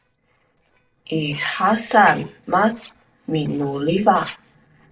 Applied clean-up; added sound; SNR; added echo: neural separator model SepFormer DNS4.